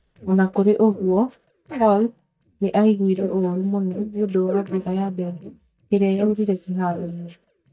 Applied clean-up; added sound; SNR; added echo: neural mask model DeepFilterNet 3.